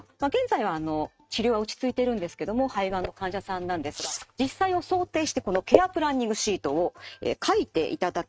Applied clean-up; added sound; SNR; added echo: neural mask model RNNoise.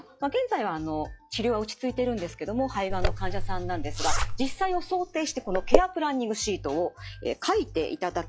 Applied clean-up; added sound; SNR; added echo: classical method log-MMSE.